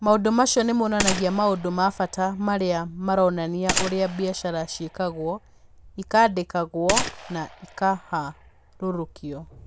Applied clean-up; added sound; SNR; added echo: none; Gunshot, gunfire; 9 dB; none.